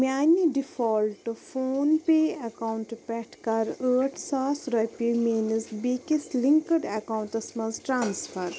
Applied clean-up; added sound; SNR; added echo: none; none; none; none.